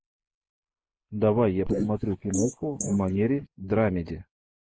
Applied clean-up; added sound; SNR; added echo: neural mask model Resemble Enhance denoiser.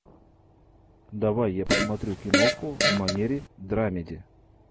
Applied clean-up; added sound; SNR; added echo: none; Fart; -4 dB; none.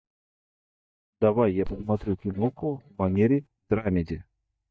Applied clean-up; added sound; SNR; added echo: neural mask model DeepFilterNet 3.